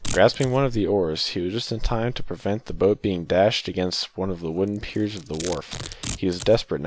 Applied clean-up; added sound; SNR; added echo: none; Domestic sounds, home sounds; 17 dB; none.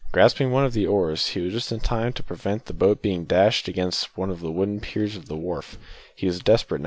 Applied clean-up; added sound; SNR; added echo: none; none; none; none.